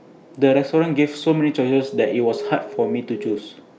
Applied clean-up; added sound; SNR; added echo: none; Alarm; 10 dB; none.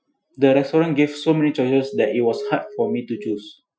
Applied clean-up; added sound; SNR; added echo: classical method Wiener filter.